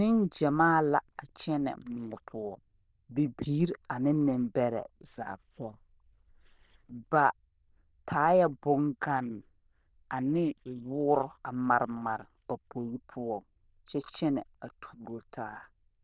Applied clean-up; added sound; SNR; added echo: neural diffusion model UNIVERSE++.